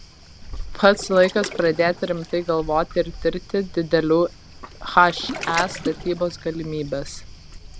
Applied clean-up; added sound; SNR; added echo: none; Waves, surf; 12 dB; none.